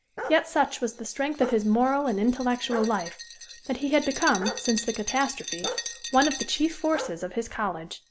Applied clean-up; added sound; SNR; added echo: none; Glass + Bark; 10 dB; none.